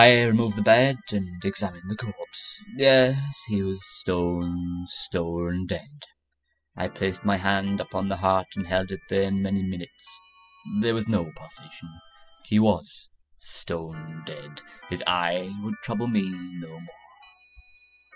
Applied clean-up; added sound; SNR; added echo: classical method spectral subtraction.